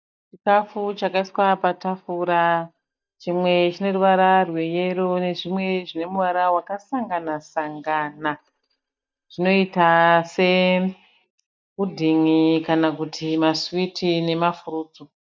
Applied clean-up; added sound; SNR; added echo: neural mask model DeepFilterNet 3.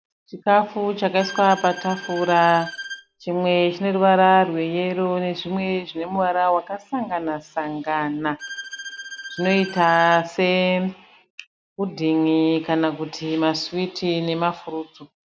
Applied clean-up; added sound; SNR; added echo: none; Bowed string instrument; 14 dB; none.